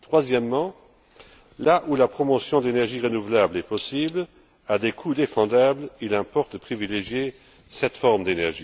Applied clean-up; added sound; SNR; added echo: none; Cutlery, silverware; 14 dB; none.